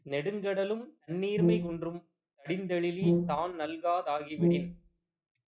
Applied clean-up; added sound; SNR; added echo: classical method log-MMSE.